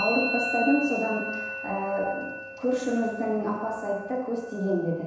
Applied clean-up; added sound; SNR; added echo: none; Musical instrument; 7 dB; reverberation time 1.0 s.